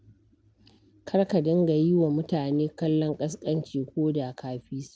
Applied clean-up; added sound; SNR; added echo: none; none; none; none.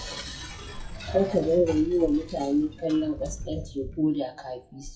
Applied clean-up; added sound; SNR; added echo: classical method WPE with log-MMSE.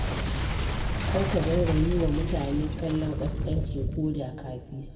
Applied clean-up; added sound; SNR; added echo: none; Boom; -1 dB; reverberation time 1.7 s.